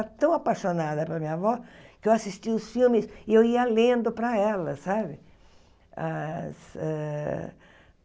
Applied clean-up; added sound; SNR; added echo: none; none; none; none.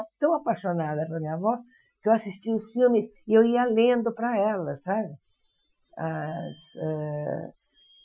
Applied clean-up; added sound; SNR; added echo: classical method Wiener filter.